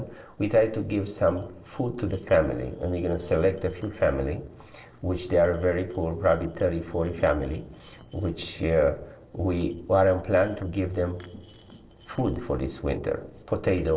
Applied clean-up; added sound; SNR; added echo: neural separator model SepFormer DNS4.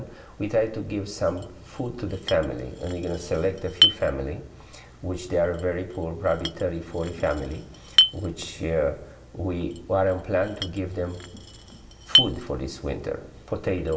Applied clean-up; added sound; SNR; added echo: none; Chink, clink; 2 dB; reverberation time 1.5 s.